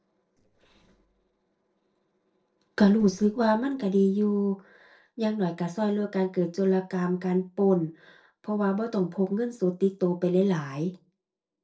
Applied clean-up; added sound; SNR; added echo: neural separator model SepFormer DNS4.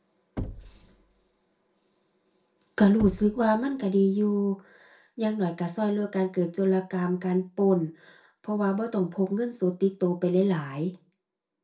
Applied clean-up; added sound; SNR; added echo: none; Knock / Wood; 15 dB; reverberation time 0.2 s.